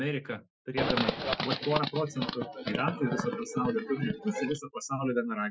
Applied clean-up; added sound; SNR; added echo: classical method Wiener filter.